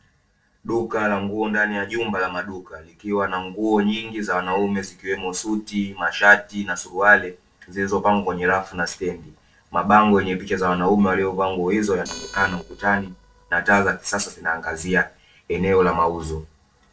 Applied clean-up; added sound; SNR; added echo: neural separator model SepFormer DNS4.